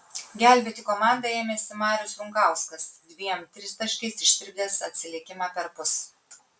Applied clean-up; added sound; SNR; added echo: none; none; none; none.